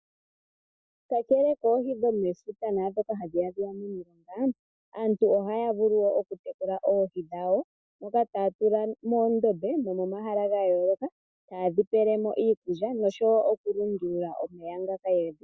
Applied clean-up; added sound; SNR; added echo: none; none; none; none.